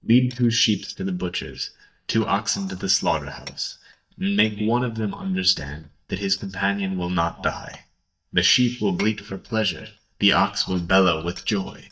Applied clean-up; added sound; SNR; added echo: neural mask model DeepFilterNet 3.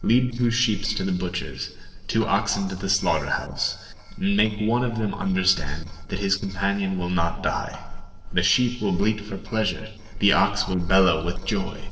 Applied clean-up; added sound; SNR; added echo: neural separator model SepFormer DNS4.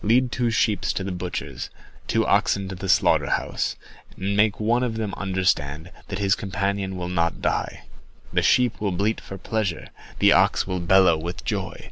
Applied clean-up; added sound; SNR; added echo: none; none; none; none.